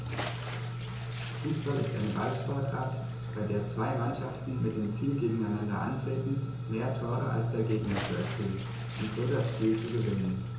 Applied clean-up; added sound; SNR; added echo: none; Bathtub (filling or washing) / Splash, splatter; 14 dB; reverberation time 0.7 s.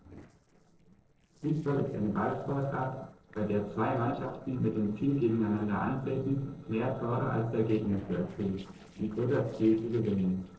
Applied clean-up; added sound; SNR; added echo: neural separator model SepFormer DNS4.